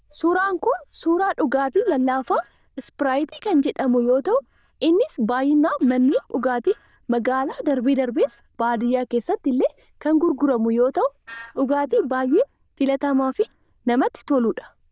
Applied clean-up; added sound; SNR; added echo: neural diffusion model UNIVERSE++.